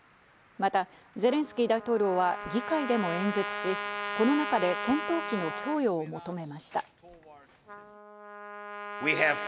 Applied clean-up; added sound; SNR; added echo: none; Trumpet; 8 dB; none.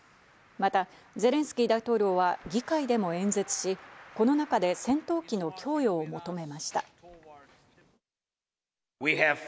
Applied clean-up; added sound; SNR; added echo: none; none; none; none.